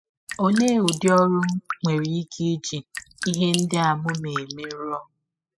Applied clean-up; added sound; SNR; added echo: classical method spectral subtraction.